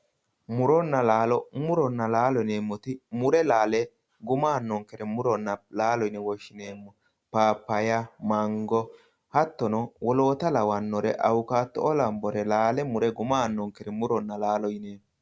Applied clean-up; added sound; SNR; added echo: none; none; none; none.